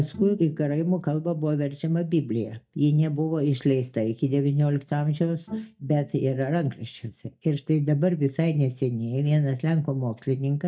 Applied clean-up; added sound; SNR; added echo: neural mask model DeepFilterNet 3.